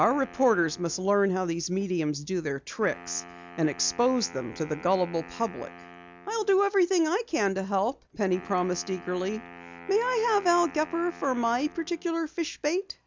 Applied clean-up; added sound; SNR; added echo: none; Wind instrument, woodwind instrument; 19 dB; none.